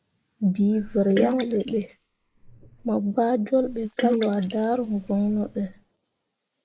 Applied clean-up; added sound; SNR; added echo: neural mask model Resemble Enhance denoiser.